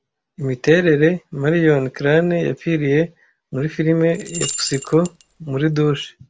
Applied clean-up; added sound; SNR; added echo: none; Rattle / Keys jangling; 12 dB; none.